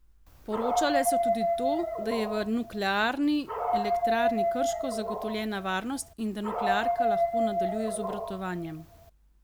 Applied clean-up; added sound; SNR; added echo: none; Dog; -2 dB; none.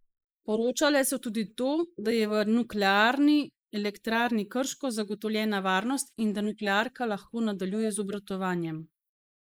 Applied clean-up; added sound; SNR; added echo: neural mask model Resemble Enhance denoiser.